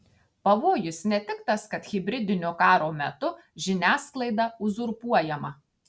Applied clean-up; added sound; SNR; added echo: none; none; none; none.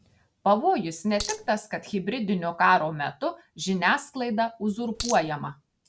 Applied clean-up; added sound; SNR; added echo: none; Coin (dropping); 8 dB; none.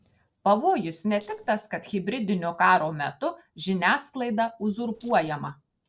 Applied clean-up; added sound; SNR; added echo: neural separator model SepFormer DNS4.